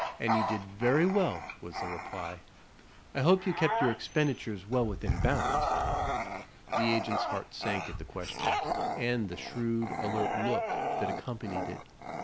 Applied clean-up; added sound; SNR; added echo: none; Bark / Growling; 1 dB; none.